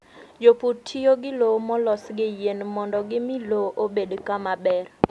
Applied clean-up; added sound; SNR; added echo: none; none; none; none.